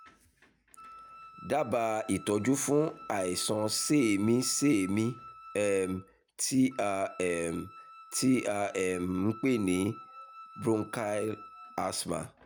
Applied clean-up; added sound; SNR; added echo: none; Wind instrument, woodwind instrument; 19 dB; none.